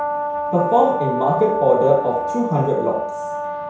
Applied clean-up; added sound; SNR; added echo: none; Brass instrument; 4 dB; reverberation time 0.6 s.